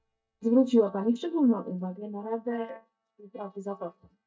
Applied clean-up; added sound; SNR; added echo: neural mask model DeepFilterNet 3.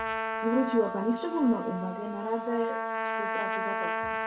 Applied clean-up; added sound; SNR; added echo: none; Trumpet; 2 dB; reverberation time 1.0 s.